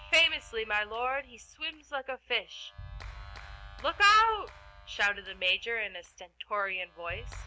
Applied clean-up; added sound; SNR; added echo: none; Clapping; 17 dB; none.